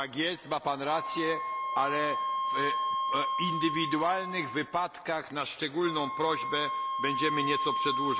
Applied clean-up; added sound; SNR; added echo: none; Wind instrument, woodwind instrument; 1 dB; none.